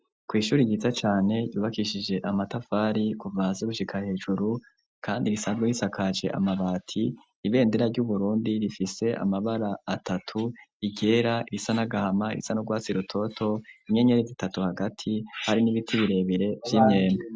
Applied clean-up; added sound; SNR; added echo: none; none; none; none.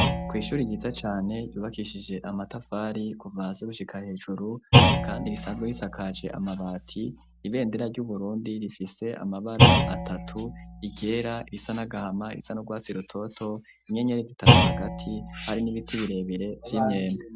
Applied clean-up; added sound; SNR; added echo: none; Thump, thud; -4 dB; none.